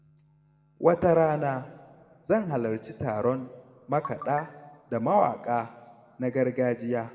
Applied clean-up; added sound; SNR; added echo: none; none; none; reverberation time 1.2 s.